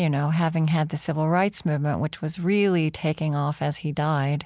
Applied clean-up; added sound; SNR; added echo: none; none; none; none.